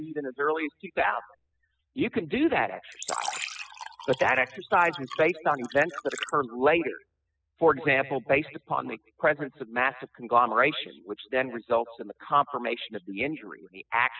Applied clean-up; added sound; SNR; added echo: classical method spectral subtraction.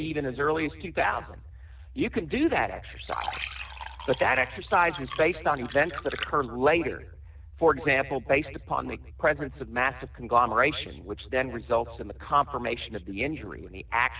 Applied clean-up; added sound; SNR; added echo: none; Fill (with liquid); 11 dB; none.